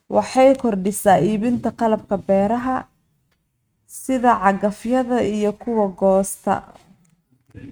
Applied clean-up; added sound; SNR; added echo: neural mask model RNNoise.